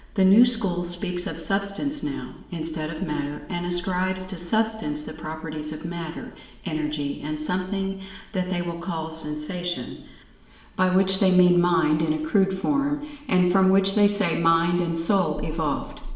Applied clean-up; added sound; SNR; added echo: none; none; none; reverberation time 0.8 s.